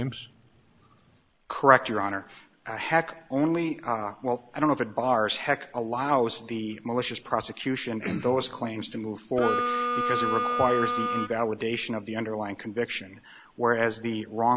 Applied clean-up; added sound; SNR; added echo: none; Harmonica; -1 dB; none.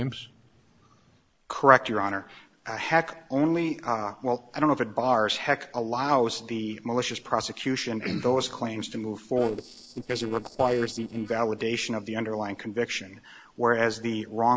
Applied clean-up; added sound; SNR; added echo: neural separator model SepFormer DNS4.